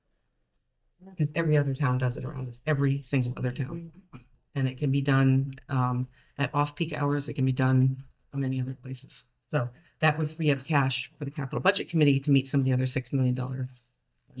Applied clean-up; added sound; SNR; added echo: neural mask model DeepFilterNet 3.